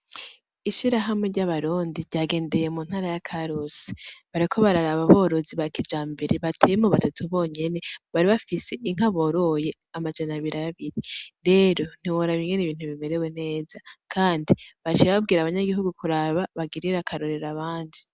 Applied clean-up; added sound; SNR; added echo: none; none; none; none.